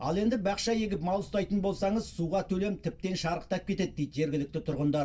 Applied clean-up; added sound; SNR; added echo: none; none; none; reverberation time 0.2 s.